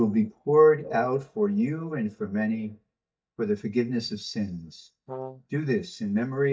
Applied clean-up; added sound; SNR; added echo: neural mask model DeepFilterNet 3.